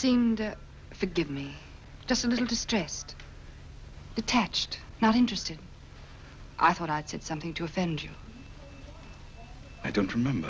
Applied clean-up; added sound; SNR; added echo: none; Bus; 19 dB; none.